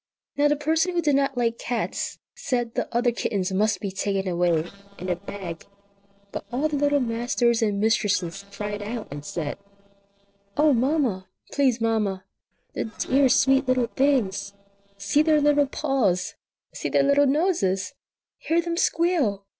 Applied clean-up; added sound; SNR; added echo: neural separator model SepFormer DNS4.